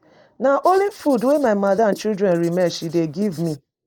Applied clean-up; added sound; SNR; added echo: neural mask model Resemble Enhance denoiser.